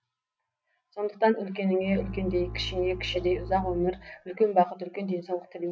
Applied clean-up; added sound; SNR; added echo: none; Bowed string instrument; 11 dB; none.